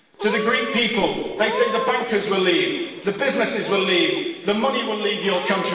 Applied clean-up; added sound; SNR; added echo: none; Meow / Purr; 12 dB; reverberation time 1.3 s.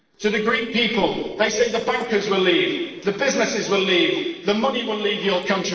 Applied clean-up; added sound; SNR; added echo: neural separator model SepFormer DNS4.